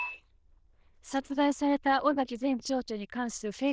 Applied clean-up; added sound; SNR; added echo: neural diffusion model UNIVERSE++.